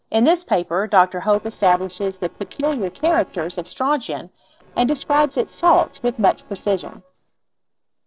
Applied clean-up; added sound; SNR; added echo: neural separator model SepFormer DNS4.